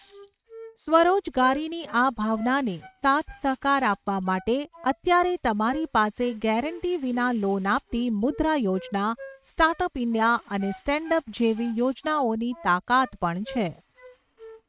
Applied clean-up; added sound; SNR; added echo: neural mask model RNNoise.